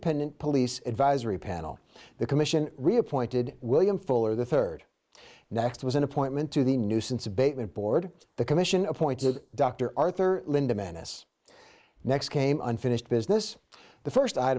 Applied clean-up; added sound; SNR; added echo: neural mask model Resemble Enhance denoiser.